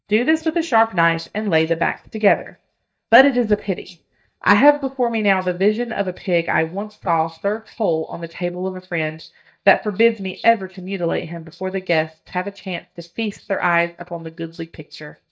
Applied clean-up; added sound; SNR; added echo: neural mask model DeepFilterNet 3.